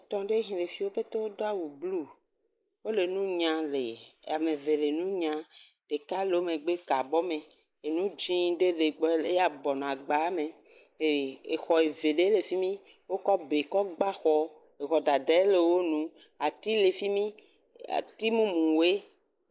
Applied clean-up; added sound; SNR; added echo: neural mask model Resemble Enhance denoiser.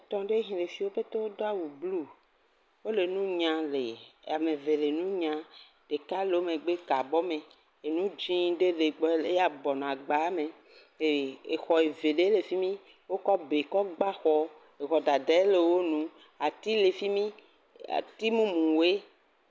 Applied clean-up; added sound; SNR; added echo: none; none; none; none.